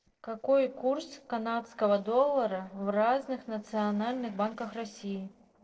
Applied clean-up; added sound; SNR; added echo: neural separator model SepFormer DNS4.